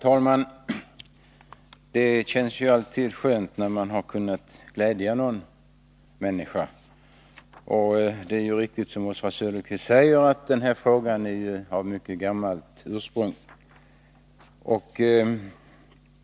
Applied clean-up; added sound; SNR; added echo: none; none; none; none.